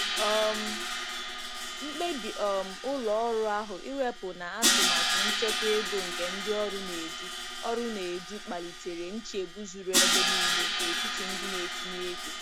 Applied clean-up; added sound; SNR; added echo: none; Crash cymbal; -3 dB; none.